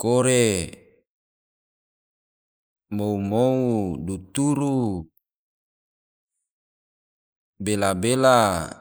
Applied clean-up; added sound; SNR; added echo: neural mask model Resemble Enhance denoiser.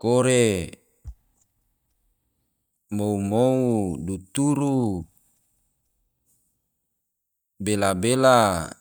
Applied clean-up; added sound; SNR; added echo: neural mask model DeepFilterNet 3.